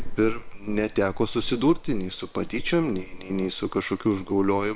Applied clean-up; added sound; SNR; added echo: neural separator model SepFormer WHAM!.